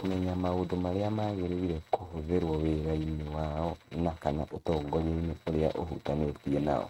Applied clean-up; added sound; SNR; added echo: neural mask model RNNoise.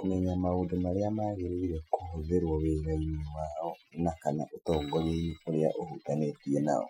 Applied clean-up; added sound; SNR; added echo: classical method Wiener filter.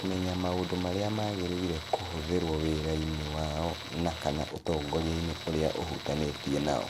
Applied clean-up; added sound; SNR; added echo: none; Tools; 10 dB; none.